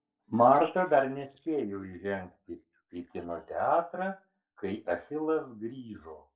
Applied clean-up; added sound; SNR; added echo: neural separator model SepFormer DNS4.